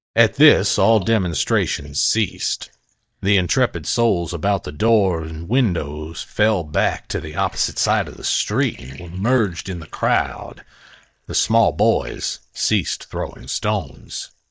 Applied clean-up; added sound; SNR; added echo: neural mask model DeepFilterNet 3.